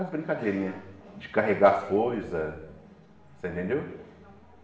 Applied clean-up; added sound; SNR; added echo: none; none; none; reverberation time 0.9 s.